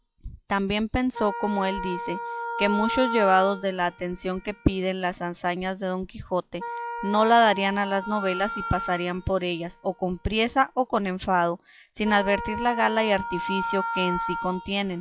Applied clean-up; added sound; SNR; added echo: classical method log-MMSE.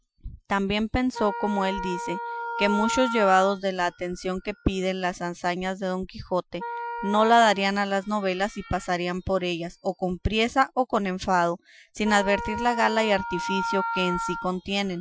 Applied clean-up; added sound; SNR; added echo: classical method Wiener filter.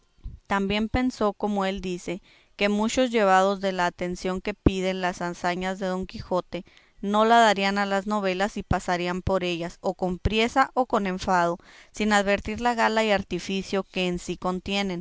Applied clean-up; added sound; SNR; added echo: none; none; none; none.